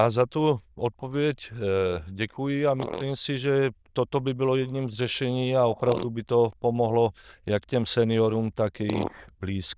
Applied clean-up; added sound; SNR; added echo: neural diffusion model UNIVERSE++.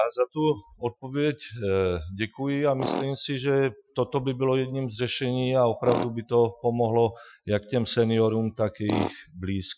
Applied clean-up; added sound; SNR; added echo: classical method Wiener filter.